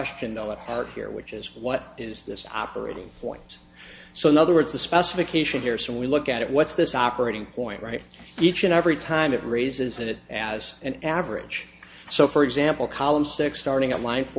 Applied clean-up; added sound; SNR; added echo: none; none; none; none.